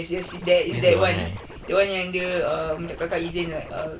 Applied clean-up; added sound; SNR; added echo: none; Scratching (performance technique); 17 dB; none.